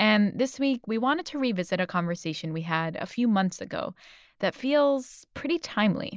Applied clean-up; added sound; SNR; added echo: none; none; none; none.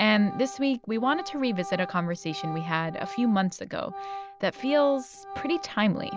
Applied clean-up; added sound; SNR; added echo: none; Organ; 12 dB; none.